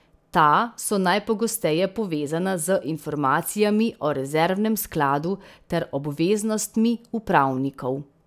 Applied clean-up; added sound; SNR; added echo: none; none; none; none.